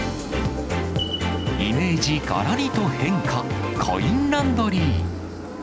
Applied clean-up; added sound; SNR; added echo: none; Engine; 10 dB; none.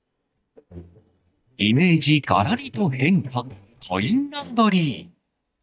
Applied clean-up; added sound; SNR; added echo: neural mask model DeepFilterNet 3.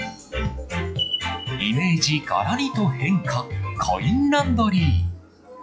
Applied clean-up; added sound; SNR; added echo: classical method log-MMSE.